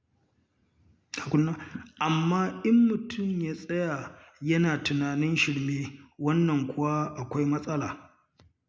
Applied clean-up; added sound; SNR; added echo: none; none; none; none.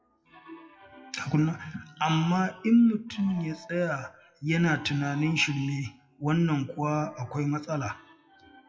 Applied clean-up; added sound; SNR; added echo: classical method WPE with log-MMSE.